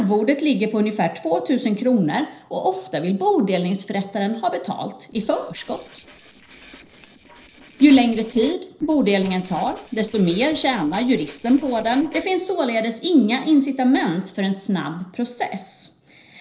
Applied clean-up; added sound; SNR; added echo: neural separator model SepFormer DNS4.